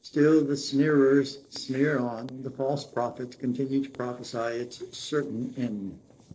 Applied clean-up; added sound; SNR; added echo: neural separator model SepFormer DNS4.